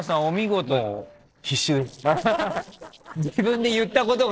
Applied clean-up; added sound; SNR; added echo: neural separator model SepFormer DNS4.